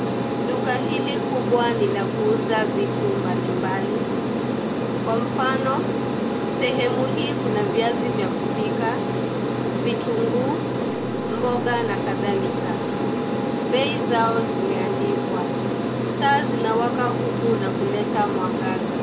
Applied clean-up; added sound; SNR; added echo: none; Aircraft; -3 dB; reverberation time 0.2 s.